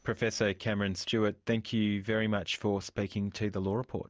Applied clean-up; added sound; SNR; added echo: none; none; none; none.